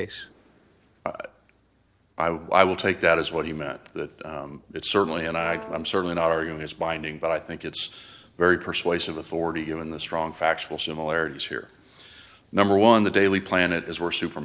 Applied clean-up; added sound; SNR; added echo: neural separator model SepFormer DNS4.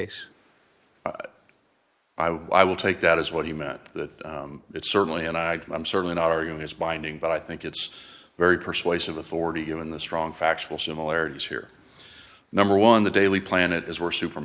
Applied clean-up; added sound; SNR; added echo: neural mask model Resemble Enhance denoiser.